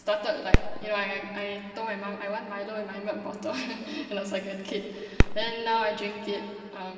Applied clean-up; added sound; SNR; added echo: none; Fireworks; -1 dB; reverberation time 2.7 s.